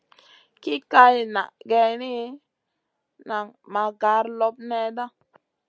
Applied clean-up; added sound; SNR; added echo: none; none; none; none.